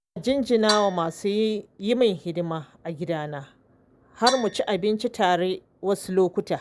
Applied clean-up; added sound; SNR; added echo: none; Percussion; 11 dB; none.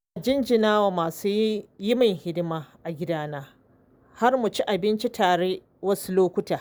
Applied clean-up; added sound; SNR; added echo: none; none; none; none.